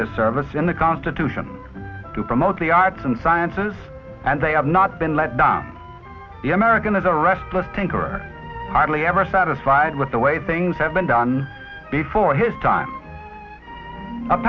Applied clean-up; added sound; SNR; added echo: none; none; none; none.